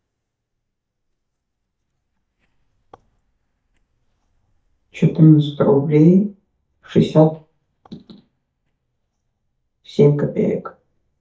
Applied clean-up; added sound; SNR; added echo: neural mask model DeepFilterNet 3.